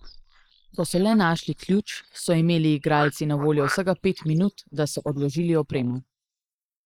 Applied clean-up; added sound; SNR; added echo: neural mask model Resemble Enhance denoiser.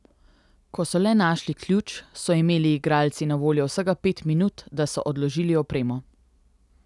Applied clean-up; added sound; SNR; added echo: none; none; none; none.